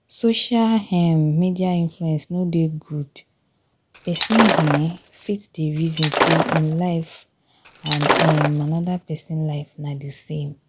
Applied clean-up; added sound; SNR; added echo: none; Shatter; 0 dB; none.